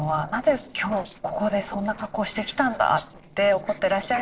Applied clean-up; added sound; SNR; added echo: neural separator model SepFormer DNS4.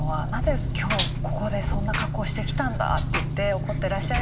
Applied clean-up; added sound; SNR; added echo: none; Engine; -3 dB; reverberation time 1.3 s.